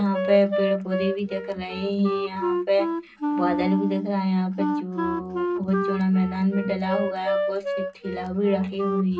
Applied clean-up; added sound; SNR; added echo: none; Wind instrument, woodwind instrument; 3 dB; reverberation time 0.2 s.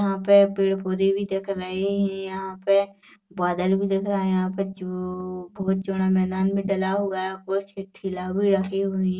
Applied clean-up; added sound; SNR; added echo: none; none; none; none.